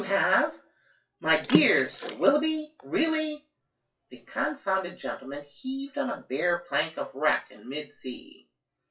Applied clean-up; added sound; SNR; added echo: classical method WPE with log-MMSE.